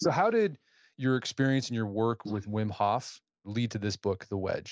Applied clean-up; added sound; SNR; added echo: neural mask model Resemble Enhance denoiser.